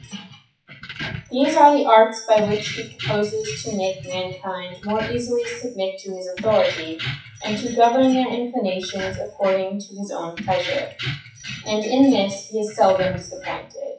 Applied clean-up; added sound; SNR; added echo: classical method WPE with log-MMSE.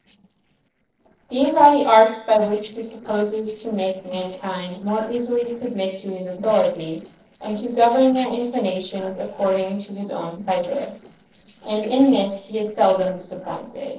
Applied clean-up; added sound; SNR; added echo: neural separator model SepFormer DNS4.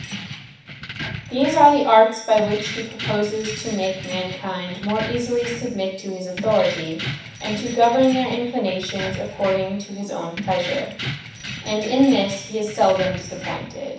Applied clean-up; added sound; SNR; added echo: none; Keys jangling; 11 dB; reverberation time 0.7 s.